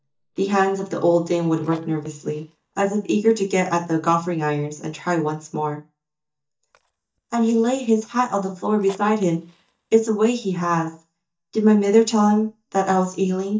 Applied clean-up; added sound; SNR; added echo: neural mask model DeepFilterNet 3.